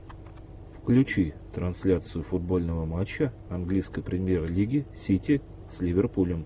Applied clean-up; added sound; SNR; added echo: none; none; none; none.